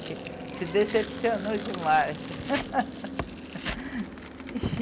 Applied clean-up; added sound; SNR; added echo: none; Tearing; 10 dB; none.